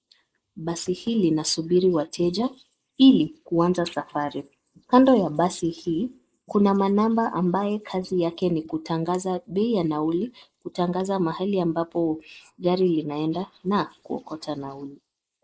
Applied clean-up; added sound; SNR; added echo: neural mask model Resemble Enhance denoiser.